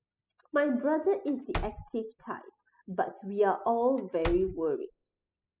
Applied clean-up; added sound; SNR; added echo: classical method spectral subtraction.